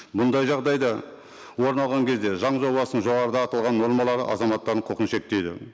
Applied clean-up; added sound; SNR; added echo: none; none; none; none.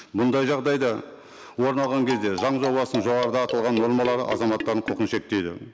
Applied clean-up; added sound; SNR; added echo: none; Marimba, xylophone; 11 dB; none.